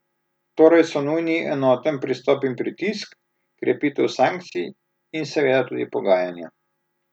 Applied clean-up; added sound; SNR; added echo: none; none; none; none.